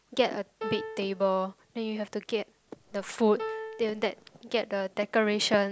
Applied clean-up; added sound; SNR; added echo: none; Piano; 11 dB; none.